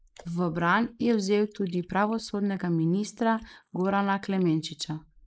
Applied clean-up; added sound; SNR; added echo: neural mask model Resemble Enhance denoiser.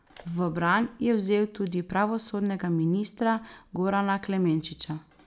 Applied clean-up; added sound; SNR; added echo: none; none; none; none.